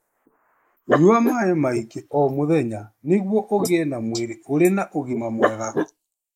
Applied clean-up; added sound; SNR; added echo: neural mask model Resemble Enhance denoiser.